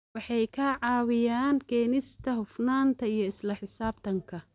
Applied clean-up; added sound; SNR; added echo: none; none; none; none.